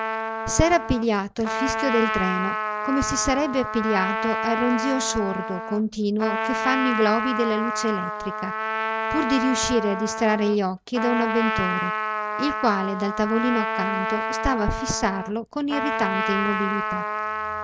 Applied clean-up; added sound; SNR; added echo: none; Trumpet; 2 dB; none.